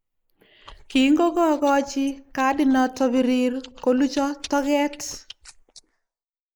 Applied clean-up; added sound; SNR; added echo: neural mask model Resemble Enhance denoiser.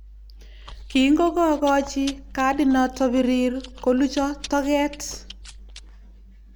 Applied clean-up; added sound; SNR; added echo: none; Chewing, mastication; 17 dB; none.